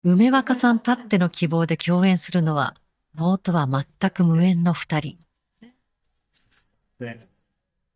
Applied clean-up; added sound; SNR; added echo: neural mask model DeepFilterNet 3.